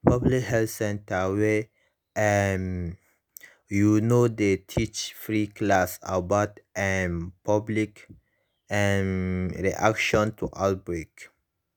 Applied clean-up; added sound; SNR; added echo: none; none; none; none.